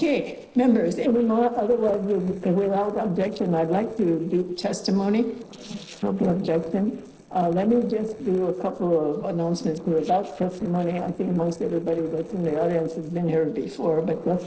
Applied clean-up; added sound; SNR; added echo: neural separator model SepFormer DNS4.